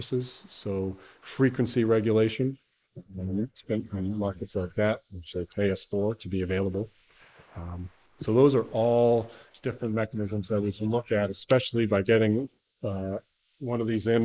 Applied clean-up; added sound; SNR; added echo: neural mask model Resemble Enhance denoiser.